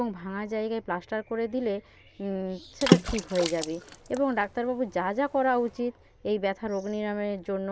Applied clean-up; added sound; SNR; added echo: none; Water / Splash, splatter; 1 dB; none.